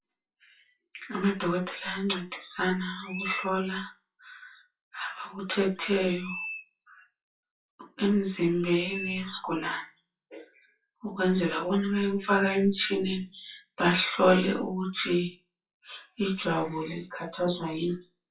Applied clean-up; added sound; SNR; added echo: classical method WPE with log-MMSE.